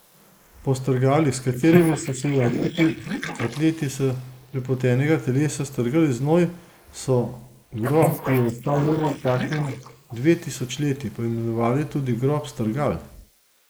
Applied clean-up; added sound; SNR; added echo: neural mask model Resemble Enhance denoiser.